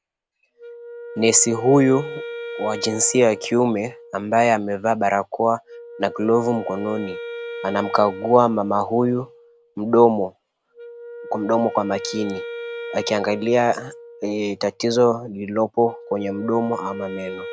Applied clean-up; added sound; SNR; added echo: none; Wind instrument, woodwind instrument; 14 dB; none.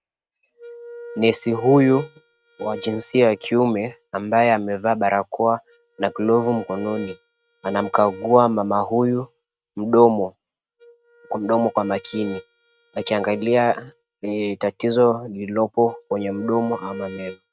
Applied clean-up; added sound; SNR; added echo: neural mask model RNNoise.